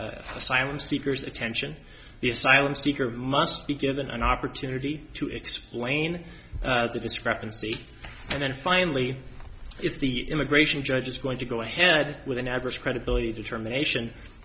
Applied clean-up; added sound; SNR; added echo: none; none; none; none.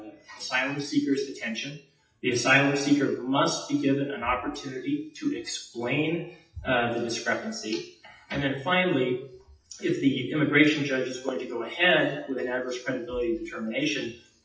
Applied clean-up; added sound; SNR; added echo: classical method WPE with log-MMSE.